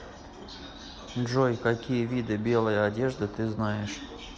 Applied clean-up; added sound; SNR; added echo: none; none; none; none.